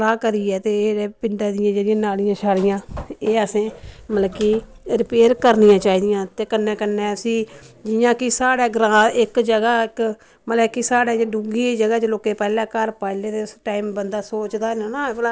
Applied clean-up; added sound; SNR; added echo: none; none; none; none.